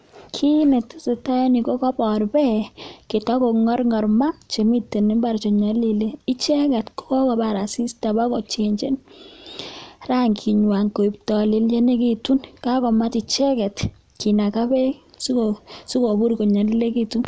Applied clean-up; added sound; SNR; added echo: none; none; none; none.